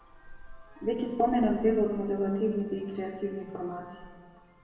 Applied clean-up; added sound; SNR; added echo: none; Vehicle horn, car horn, honking; 18 dB; reverberation time 1.8 s.